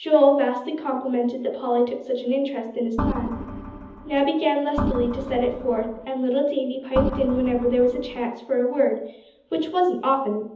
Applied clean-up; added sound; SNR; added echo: none; Organ; 6 dB; reverberation time 0.7 s.